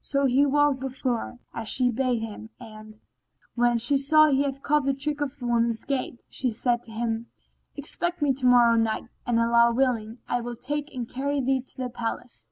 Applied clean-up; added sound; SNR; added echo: none; none; none; none.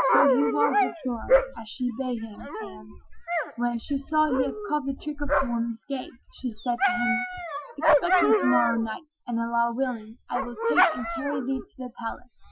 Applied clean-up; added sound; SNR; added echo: classical method Wiener filter.